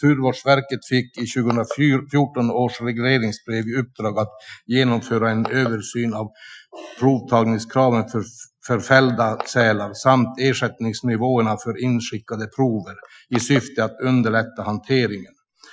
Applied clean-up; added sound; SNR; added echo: classical method Wiener filter.